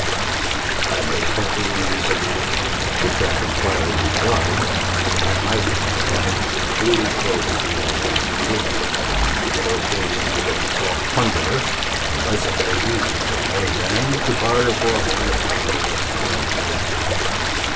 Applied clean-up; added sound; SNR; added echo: none; Stream; -4 dB; reverberation time 1.6 s.